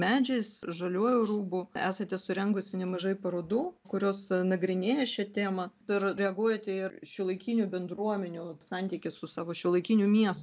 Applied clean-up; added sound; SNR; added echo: none; none; none; none.